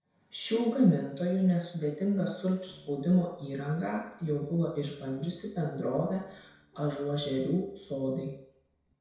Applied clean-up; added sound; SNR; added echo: neural separator model SepFormer DNS4.